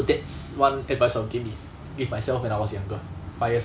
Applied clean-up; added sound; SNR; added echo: none; none; none; none.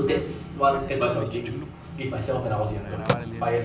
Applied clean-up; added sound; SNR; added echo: none; Telephone; 8 dB; reverberation time 0.6 s.